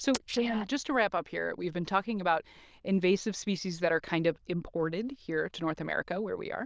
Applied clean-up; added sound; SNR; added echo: neural diffusion model UNIVERSE++.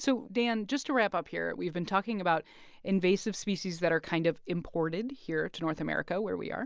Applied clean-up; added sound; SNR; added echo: none; none; none; none.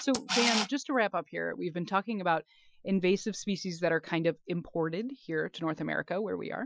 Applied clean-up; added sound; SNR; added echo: classical method Wiener filter.